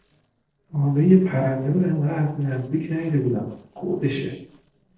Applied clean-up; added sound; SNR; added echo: neural separator model SepFormer DNS4.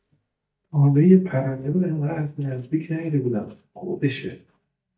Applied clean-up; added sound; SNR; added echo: neural mask model DeepFilterNet 3.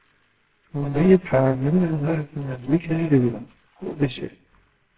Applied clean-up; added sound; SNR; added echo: neural separator model SepFormer WHAMR!.